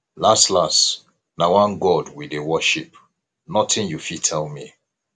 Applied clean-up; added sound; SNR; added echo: none; none; none; none.